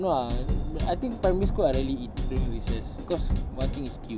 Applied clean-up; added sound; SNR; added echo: none; Drum kit; -1 dB; none.